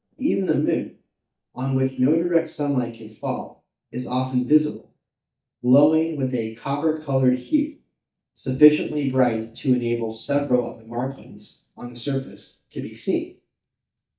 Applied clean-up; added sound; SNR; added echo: neural mask model DeepFilterNet 3.